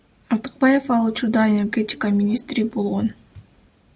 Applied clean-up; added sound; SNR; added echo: none; none; none; none.